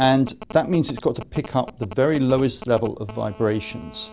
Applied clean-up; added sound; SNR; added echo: none; Telephone; 19 dB; none.